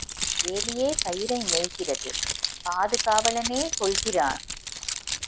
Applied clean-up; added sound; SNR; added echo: none; Keys jangling; 1 dB; none.